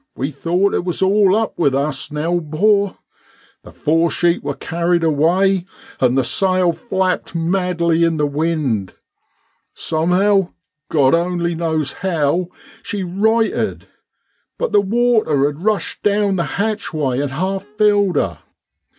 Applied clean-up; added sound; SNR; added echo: none; none; none; none.